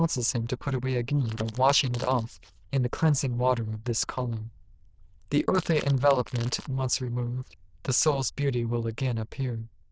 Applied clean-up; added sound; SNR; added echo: neural diffusion model UNIVERSE++.